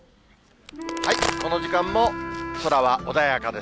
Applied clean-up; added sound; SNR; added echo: none; Crack + Wind instrument, woodwind instrument; 7 dB; none.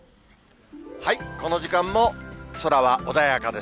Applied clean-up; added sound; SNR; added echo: none; none; none; none.